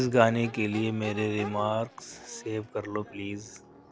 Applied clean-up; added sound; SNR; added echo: none; Crowd / Race car, auto racing / Accelerating, revving, vroom; 16 dB; none.